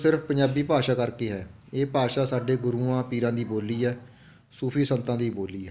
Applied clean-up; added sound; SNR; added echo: none; none; none; none.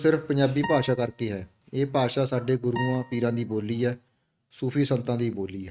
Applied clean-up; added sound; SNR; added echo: neural mask model RNNoise.